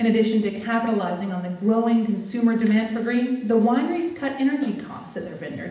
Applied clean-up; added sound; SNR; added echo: none; none; none; reverberation time 0.8 s.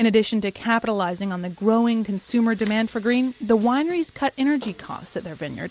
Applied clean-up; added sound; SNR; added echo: none; none; none; none.